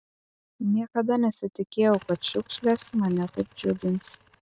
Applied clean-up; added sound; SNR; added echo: neural mask model RNNoise.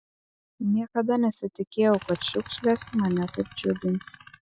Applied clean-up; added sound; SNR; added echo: classical method Wiener filter.